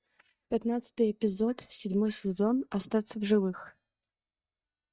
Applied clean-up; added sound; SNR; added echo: neural mask model DeepFilterNet 3.